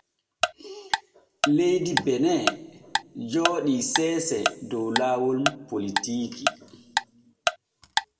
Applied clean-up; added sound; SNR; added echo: none; Tick-tock; 3 dB; reverberation time 1.8 s.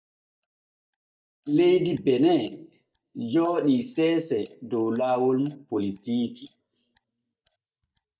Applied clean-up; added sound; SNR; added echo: neural mask model DeepFilterNet 3.